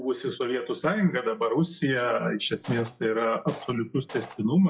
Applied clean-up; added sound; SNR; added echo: classical method WPE with log-MMSE.